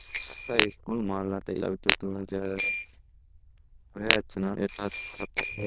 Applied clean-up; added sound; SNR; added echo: neural diffusion model UNIVERSE++.